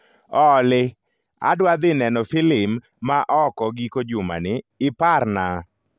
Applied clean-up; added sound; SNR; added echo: none; none; none; none.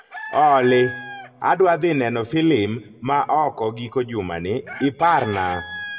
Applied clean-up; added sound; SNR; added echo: none; Chicken, rooster; 16 dB; reverberation time 0.9 s.